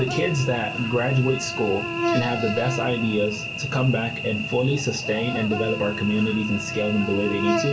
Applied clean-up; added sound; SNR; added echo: none; Cricket / Buzz; 5 dB; reverberation time 0.2 s.